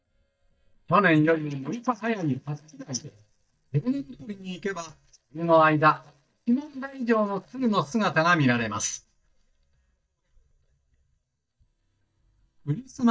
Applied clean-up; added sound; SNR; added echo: neural mask model DeepFilterNet 3.